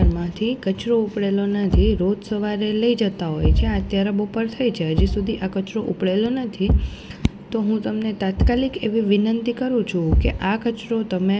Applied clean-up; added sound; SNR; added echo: none; Thump, thud; 4 dB; none.